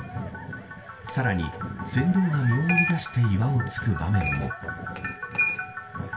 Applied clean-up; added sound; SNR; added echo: none; Coin (dropping); 9 dB; reverberation time 0.2 s.